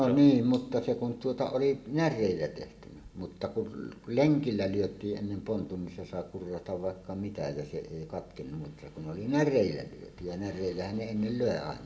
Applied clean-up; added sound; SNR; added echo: none; none; none; reverberation time 0.8 s.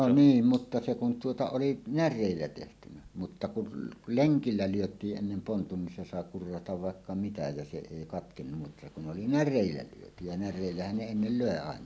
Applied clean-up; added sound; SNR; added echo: none; none; none; none.